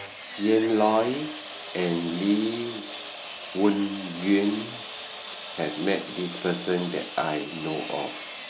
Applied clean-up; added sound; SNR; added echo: none; Sawing; 11 dB; none.